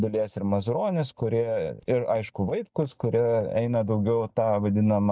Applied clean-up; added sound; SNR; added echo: neural mask model DeepFilterNet 3.